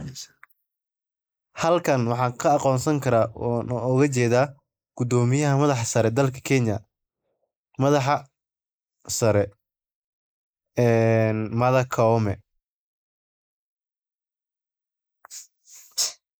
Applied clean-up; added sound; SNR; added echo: neural mask model Resemble Enhance denoiser.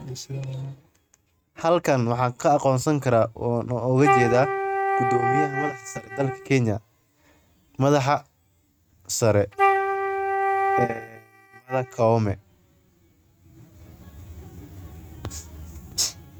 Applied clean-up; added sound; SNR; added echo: neural mask model RNNoise.